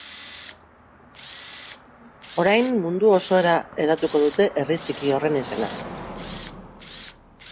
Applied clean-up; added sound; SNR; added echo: none; Tools + Car passing by; 14 dB; none.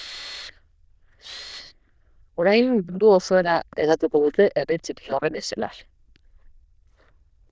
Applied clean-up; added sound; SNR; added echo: neural diffusion model UNIVERSE++.